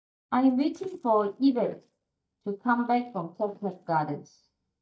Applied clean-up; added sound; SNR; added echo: neural mask model DeepFilterNet 3.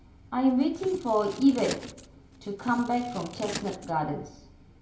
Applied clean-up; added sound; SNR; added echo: none; Scissors; 13 dB; reverberation time 0.3 s.